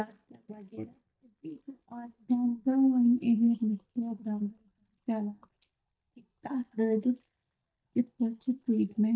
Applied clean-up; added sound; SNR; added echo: neural mask model DeepFilterNet 3.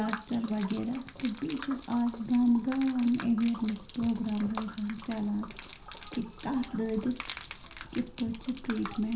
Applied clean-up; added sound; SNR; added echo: none; Gurgling / Liquid; 11 dB; reverberation time 0.5 s.